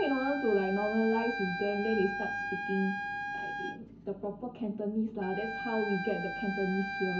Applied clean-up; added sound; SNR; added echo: none; Wind instrument, woodwind instrument; 5 dB; reverberation time 0.4 s.